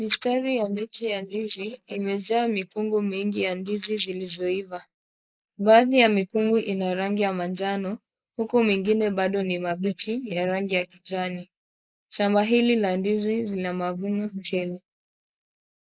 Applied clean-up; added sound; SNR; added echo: neural mask model Resemble Enhance denoiser.